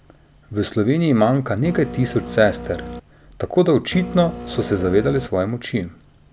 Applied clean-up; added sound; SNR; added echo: none; Printer; 11 dB; none.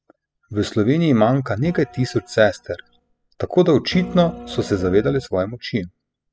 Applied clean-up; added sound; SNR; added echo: classical method spectral subtraction.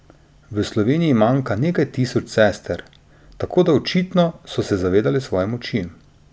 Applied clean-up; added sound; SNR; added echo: none; none; none; none.